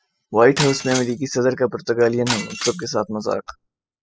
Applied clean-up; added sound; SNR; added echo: classical method spectral subtraction.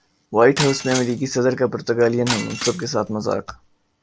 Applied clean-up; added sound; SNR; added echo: none; Shatter; 11 dB; none.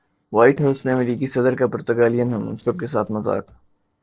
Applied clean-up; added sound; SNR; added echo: neural separator model SepFormer DNS4.